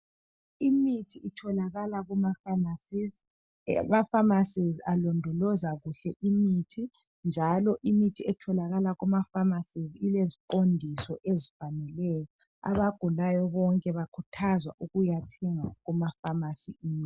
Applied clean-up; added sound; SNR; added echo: none; none; none; none.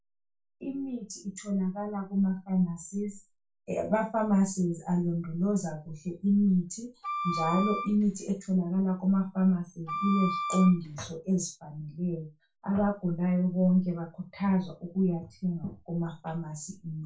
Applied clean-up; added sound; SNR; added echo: none; Wind instrument, woodwind instrument; 6 dB; reverberation time 0.2 s.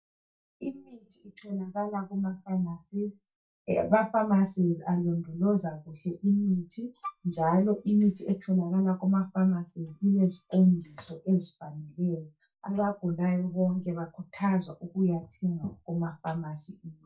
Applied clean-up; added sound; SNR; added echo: neural mask model DeepFilterNet 3.